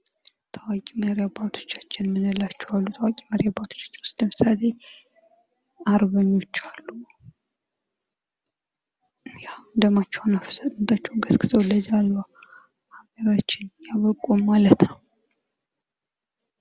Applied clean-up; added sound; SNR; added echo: none; none; none; none.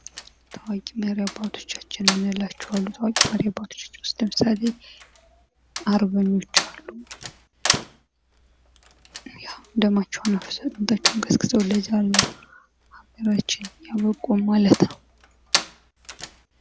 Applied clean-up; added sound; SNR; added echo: none; Slam; 6 dB; none.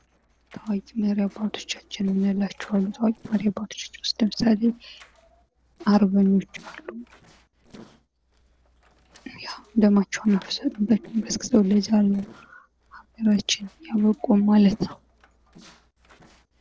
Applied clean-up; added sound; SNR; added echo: neural separator model SepFormer DNS4.